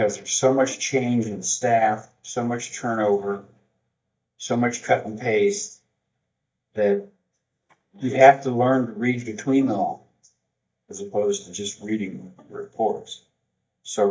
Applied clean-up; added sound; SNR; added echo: neural mask model DeepFilterNet 3.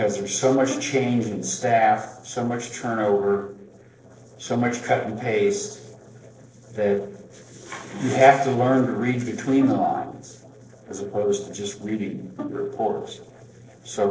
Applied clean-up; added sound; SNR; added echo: neural separator model SepFormer DNS4.